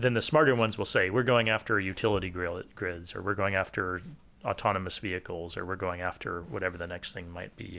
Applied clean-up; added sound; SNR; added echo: none; none; none; none.